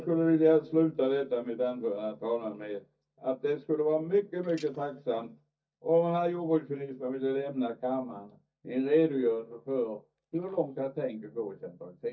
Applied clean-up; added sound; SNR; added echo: neural mask model DeepFilterNet 3.